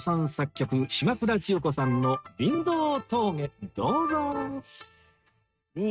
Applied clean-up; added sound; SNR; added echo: neural mask model RNNoise.